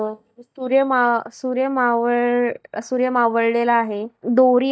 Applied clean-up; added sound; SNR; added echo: neural mask model DeepFilterNet 3.